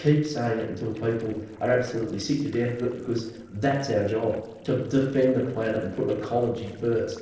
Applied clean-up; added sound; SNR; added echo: neural separator model SepFormer DNS4.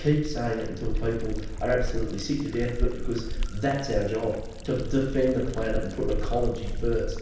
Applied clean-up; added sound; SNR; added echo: none; Liquid; 2 dB; reverberation time 0.9 s.